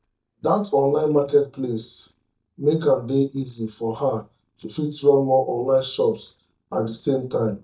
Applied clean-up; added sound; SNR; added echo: neural mask model DeepFilterNet 3.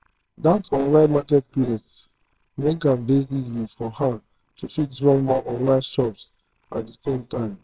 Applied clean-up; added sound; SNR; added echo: neural separator model SepFormer WHAMR!.